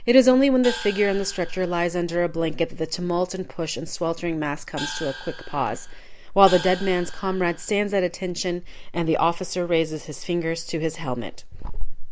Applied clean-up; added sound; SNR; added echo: none; Gong; 13 dB; none.